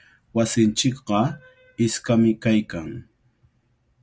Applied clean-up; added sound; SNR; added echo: none; none; none; none.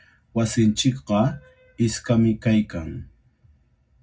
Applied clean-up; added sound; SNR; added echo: none; none; none; reverberation time 0.4 s.